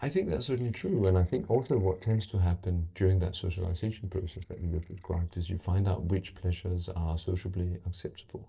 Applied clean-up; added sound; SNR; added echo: neural separator model SepFormer DNS4.